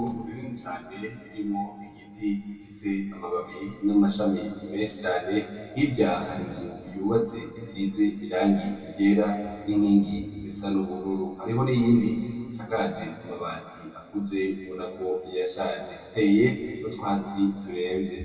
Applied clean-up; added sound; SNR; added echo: none; none; none; reverberation time 2.1 s.